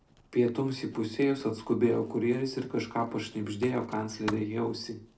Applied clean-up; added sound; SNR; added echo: none; Writing; 19 dB; reverberation time 0.3 s.